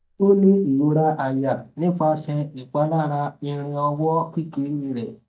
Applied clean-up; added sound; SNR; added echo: neural mask model DeepFilterNet 3.